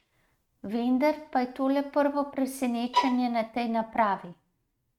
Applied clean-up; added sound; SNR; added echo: neural mask model RNNoise.